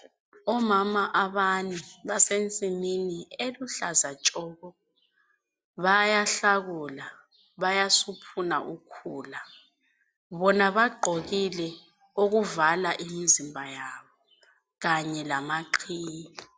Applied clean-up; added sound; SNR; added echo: none; none; none; none.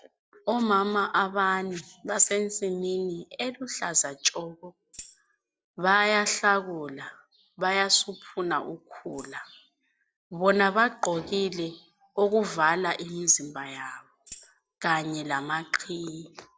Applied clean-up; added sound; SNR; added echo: neural separator model SepFormer DNS4.